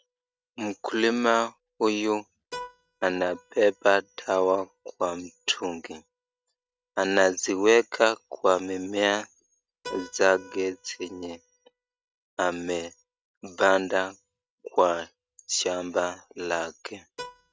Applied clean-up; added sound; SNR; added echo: neural mask model RNNoise.